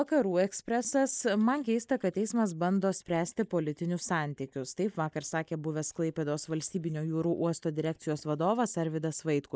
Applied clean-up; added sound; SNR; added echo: neural mask model Resemble Enhance denoiser.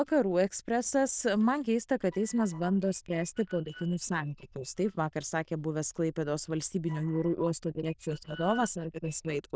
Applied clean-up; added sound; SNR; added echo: neural diffusion model UNIVERSE++.